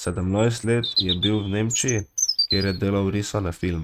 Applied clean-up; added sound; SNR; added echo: neural mask model RNNoise.